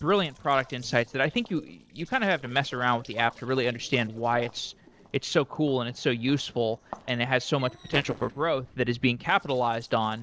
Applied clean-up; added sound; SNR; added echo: neural separator model SepFormer DNS4.